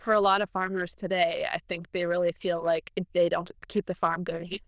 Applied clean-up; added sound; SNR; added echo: neural diffusion model UNIVERSE++.